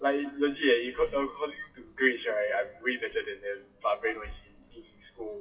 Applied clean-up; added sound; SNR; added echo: classical method WPE with log-MMSE.